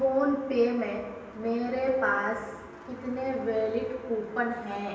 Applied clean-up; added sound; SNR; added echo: none; none; none; reverberation time 1.0 s.